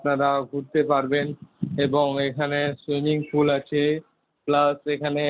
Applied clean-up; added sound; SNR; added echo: none; none; none; none.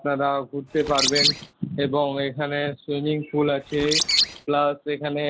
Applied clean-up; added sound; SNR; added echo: none; Bird; -1 dB; none.